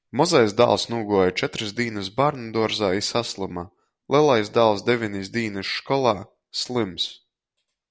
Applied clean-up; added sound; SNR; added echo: none; none; none; none.